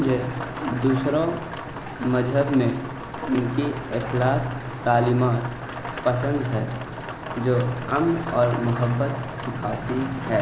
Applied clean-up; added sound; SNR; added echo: none; Rain; 10 dB; none.